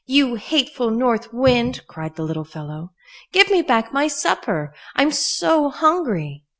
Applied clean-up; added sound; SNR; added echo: none; none; none; none.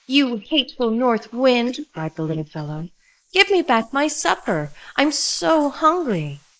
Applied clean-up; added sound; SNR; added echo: neural mask model Resemble Enhance denoiser.